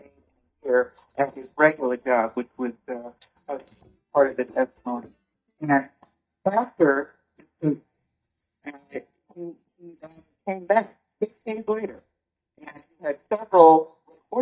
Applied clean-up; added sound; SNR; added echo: neural mask model DeepFilterNet 3.